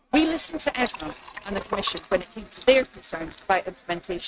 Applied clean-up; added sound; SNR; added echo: neural mask model RNNoise.